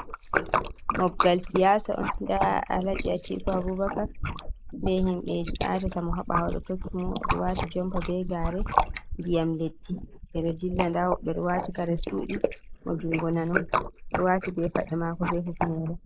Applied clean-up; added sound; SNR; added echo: neural mask model Resemble Enhance denoiser.